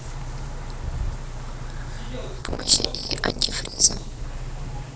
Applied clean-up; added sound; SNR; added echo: neural separator model SepFormer DNS4.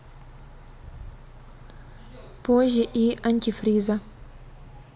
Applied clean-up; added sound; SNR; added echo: none; Idling / Car; 19 dB; none.